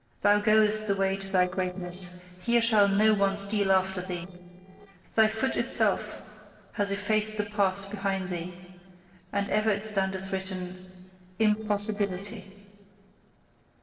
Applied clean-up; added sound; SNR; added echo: neural separator model SepFormer DNS4.